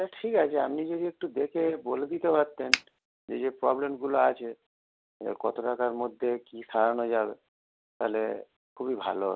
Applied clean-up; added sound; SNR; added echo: none; Finger snapping; -1 dB; none.